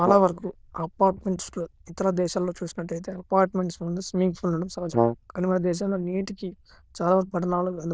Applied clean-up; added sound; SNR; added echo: neural diffusion model UNIVERSE++.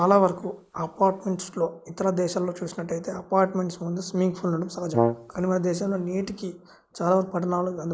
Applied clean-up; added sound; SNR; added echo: neural mask model Resemble Enhance denoiser.